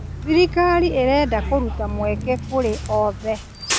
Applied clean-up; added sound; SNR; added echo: none; Bus; 7 dB; none.